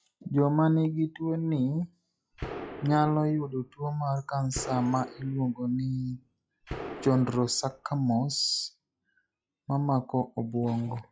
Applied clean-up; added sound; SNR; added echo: classical method log-MMSE.